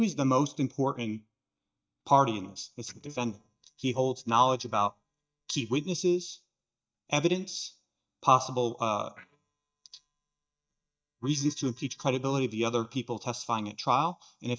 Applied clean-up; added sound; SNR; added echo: neural mask model DeepFilterNet 3.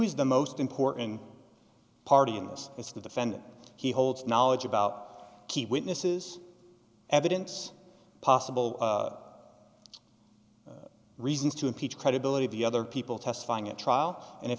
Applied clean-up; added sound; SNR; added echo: none; none; none; none.